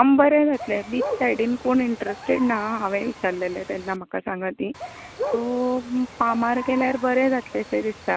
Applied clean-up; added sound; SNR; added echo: none; Bird; 12 dB; none.